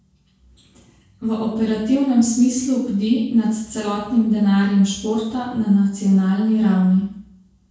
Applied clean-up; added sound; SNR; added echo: none; none; none; reverberation time 0.6 s.